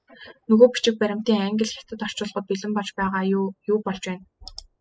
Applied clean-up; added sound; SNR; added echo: classical method spectral subtraction.